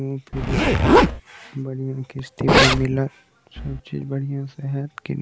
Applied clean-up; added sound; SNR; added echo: none; Zipper (clothing); -3 dB; none.